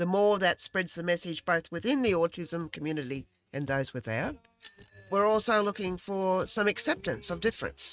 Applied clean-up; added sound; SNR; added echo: neural mask model RNNoise.